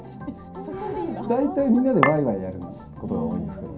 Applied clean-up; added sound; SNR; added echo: none; Chink, clink; 0 dB; reverberation time 0.3 s.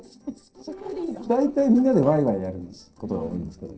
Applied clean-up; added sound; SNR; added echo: neural separator model SepFormer DNS4.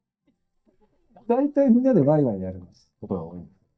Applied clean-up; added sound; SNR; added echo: neural mask model DeepFilterNet 3.